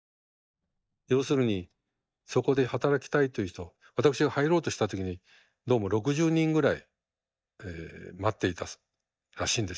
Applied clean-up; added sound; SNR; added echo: neural mask model DeepFilterNet 3.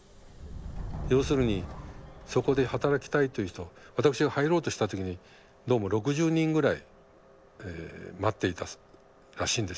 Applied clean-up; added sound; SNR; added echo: none; Subway, metro, underground; 14 dB; none.